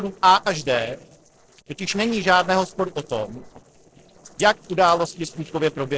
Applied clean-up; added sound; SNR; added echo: neural separator model SepFormer DNS4.